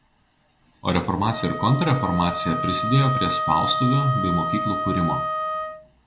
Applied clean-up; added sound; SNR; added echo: none; Wind instrument, woodwind instrument; 4 dB; reverberation time 0.5 s.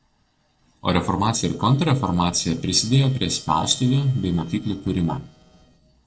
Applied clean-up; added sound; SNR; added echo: neural separator model SepFormer DNS4.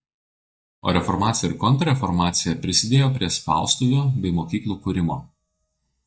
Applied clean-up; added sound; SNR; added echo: neural mask model DeepFilterNet 3.